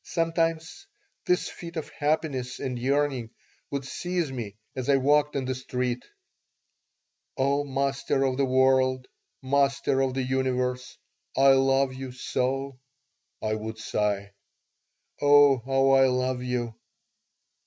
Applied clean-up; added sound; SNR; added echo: none; none; none; none.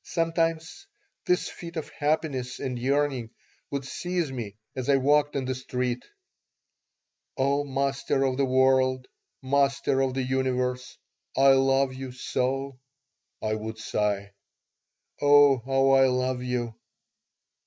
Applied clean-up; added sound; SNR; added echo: neural mask model Resemble Enhance denoiser.